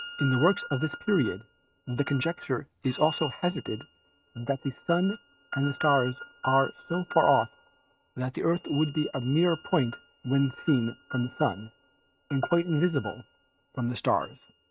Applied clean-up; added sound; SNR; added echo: neural mask model RNNoise.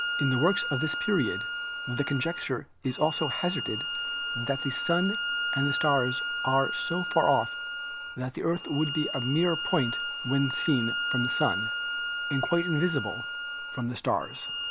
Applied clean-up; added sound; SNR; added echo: none; Bowed string instrument; 3 dB; none.